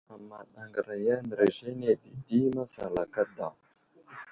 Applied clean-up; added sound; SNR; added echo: none; none; none; none.